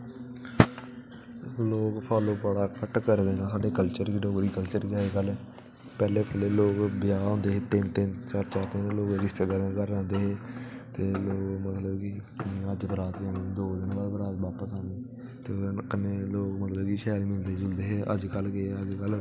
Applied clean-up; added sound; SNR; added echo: none; none; none; none.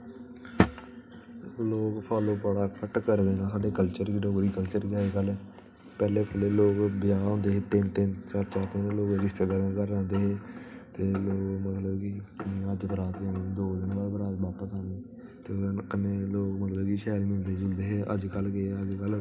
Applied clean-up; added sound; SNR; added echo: none; none; none; reverberation time 0.3 s.